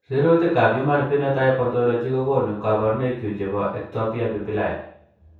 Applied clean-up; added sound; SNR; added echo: none; none; none; reverberation time 0.6 s.